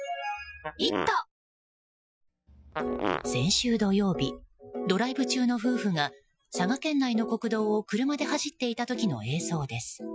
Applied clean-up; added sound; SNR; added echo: classical method Wiener filter.